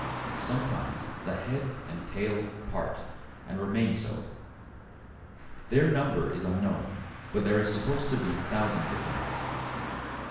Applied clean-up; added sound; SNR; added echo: none; Car; 7 dB; reverberation time 0.9 s.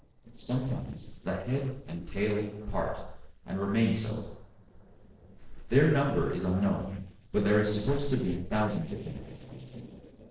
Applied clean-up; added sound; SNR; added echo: neural separator model SepFormer DNS4.